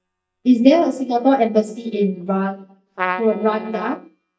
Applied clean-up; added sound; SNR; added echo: neural mask model DeepFilterNet 3.